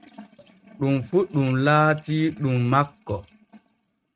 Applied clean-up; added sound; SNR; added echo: neural mask model RNNoise.